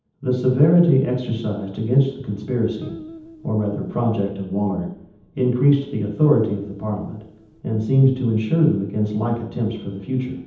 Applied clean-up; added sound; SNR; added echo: none; Guitar; 19 dB; reverberation time 0.8 s.